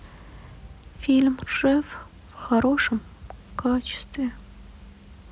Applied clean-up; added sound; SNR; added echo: none; none; none; none.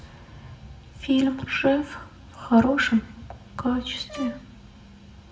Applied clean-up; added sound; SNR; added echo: none; Brass instrument; 17 dB; reverberation time 0.6 s.